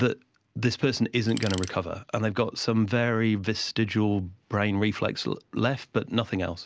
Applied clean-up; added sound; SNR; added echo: none; Tools; 13 dB; none.